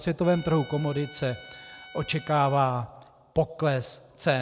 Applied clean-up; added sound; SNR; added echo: none; Trumpet; 19 dB; none.